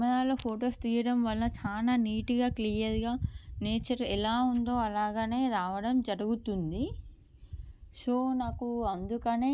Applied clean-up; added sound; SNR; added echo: none; none; none; none.